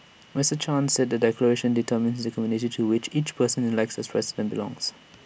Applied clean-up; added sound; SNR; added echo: none; none; none; none.